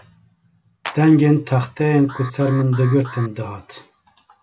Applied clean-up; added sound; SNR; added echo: none; Clapping + Alarm; 16 dB; none.